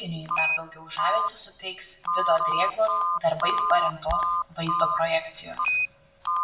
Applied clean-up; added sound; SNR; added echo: none; Telephone; -2 dB; reverberation time 0.5 s.